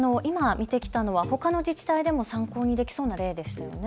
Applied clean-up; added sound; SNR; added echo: none; none; none; none.